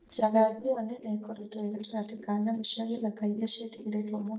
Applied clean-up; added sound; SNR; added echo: neural mask model DeepFilterNet 3.